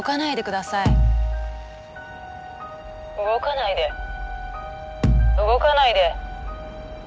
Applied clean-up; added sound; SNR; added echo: none; Bass drum; -3 dB; none.